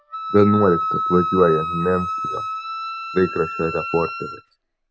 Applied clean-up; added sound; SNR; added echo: none; Wind instrument, woodwind instrument; 5 dB; none.